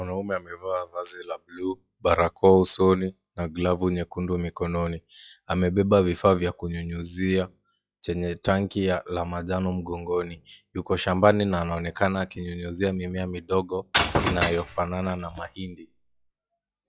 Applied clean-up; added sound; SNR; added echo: classical method log-MMSE.